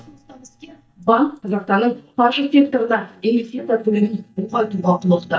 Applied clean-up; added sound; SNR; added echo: neural mask model DeepFilterNet 3.